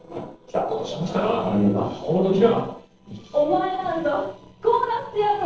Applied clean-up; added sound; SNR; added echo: neural separator model SepFormer DNS4.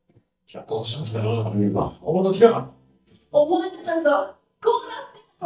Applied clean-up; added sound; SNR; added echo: neural mask model DeepFilterNet 3.